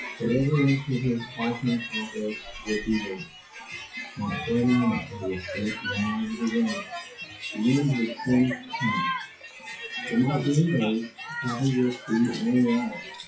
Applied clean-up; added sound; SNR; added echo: classical method WPE with log-MMSE.